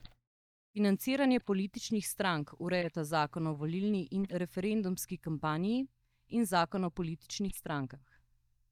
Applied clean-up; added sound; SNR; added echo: neural mask model DeepFilterNet 3.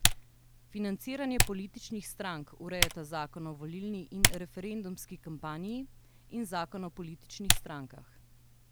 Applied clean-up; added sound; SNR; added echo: none; Typing; -5 dB; none.